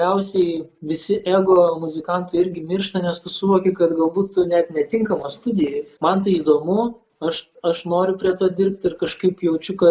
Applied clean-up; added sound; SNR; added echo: none; none; none; none.